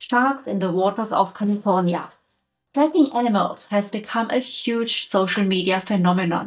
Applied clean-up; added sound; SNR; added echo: neural mask model DeepFilterNet 3.